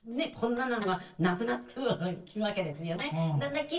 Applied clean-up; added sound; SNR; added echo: neural separator model SepFormer DNS4.